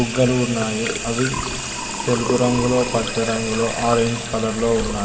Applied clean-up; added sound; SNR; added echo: none; Sink (filling or washing) / Water tap, faucet; 6 dB; reverberation time 1.8 s.